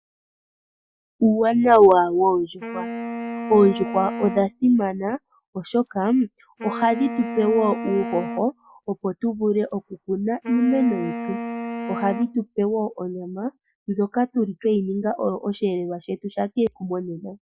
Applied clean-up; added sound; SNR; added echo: none; Wind instrument, woodwind instrument; 10 dB; none.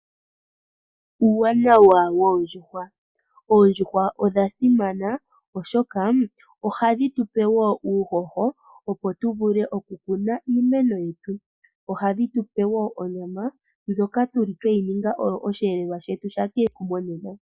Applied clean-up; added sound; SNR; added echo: none; none; none; none.